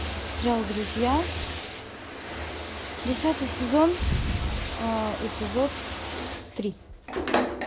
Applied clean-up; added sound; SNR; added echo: none; Bathtub (filling or washing); 4 dB; none.